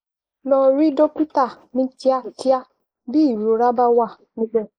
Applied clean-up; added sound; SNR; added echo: neural mask model Resemble Enhance denoiser.